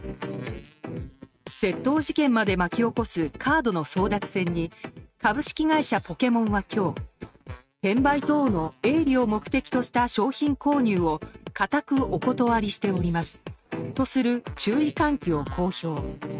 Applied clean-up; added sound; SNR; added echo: neural mask model RNNoise.